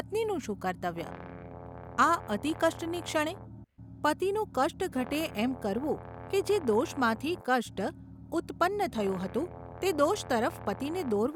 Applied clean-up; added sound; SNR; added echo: none; Brass instrument + Engine; 14 dB; none.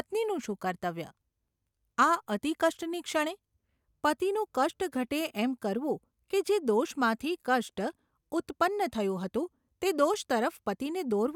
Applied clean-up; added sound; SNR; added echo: none; none; none; none.